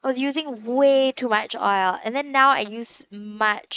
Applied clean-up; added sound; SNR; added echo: neural mask model Resemble Enhance denoiser.